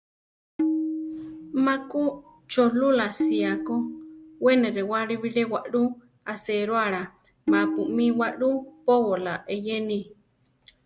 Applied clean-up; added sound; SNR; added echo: none; Tabla; 5 dB; none.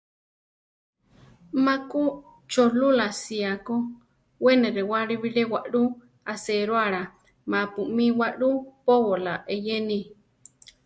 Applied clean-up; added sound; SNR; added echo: none; none; none; none.